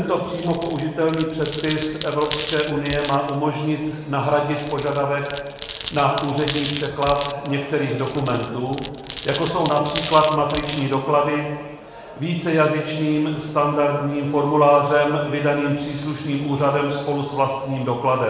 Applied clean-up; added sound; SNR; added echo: none; Glass; 13 dB; reverberation time 1.1 s.